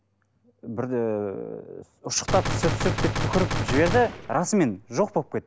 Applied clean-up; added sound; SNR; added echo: none; Gunshot, gunfire; 2 dB; none.